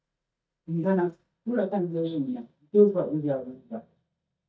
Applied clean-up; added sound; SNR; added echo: neural mask model DeepFilterNet 3.